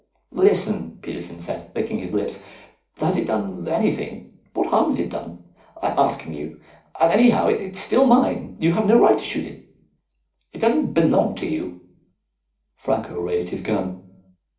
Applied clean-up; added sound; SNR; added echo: none; none; none; reverberation time 0.4 s.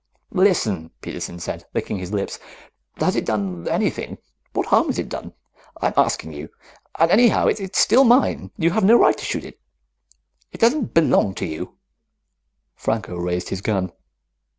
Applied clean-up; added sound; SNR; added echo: none; none; none; none.